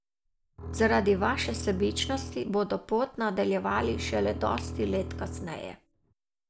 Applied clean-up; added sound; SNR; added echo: none; Bowed string instrument; 9 dB; none.